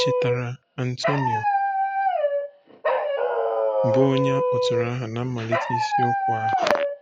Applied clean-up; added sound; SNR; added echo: none; Dog; -5 dB; none.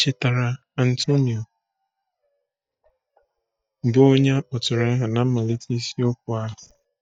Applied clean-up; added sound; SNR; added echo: neural mask model DeepFilterNet 3.